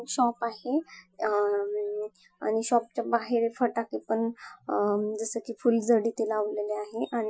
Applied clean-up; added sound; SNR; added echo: classical method Wiener filter.